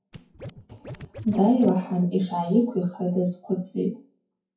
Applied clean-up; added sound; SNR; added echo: classical method WPE with log-MMSE.